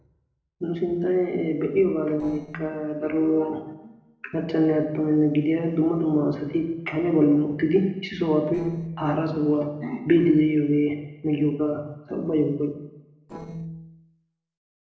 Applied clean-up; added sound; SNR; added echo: neural separator model SepFormer DNS4.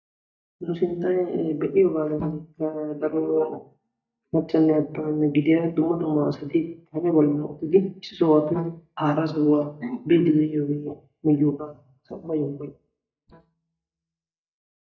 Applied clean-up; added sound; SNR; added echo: neural mask model DeepFilterNet 3.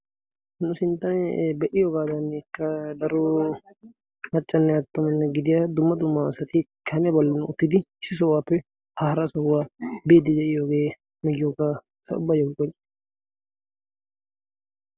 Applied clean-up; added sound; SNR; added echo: none; none; none; none.